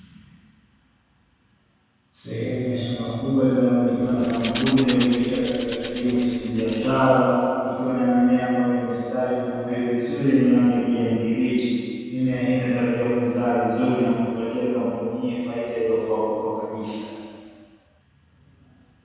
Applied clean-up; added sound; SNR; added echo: none; Rattle / Rattle (instrument); 14 dB; reverberation time 2.1 s.